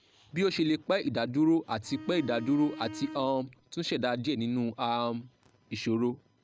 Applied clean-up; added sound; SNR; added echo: none; Bowed string instrument; 14 dB; none.